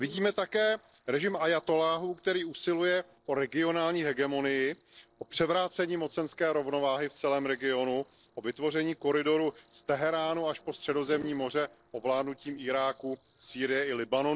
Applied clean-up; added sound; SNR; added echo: neural separator model SepFormer DNS4.